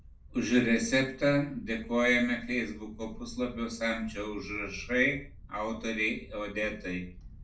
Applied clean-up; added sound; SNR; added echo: none; Wind; 17 dB; reverberation time 0.3 s.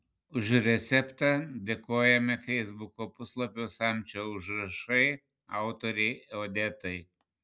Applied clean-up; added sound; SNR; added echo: none; none; none; none.